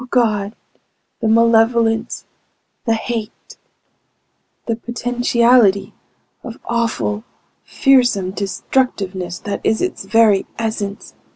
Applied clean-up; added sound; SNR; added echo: none; none; none; none.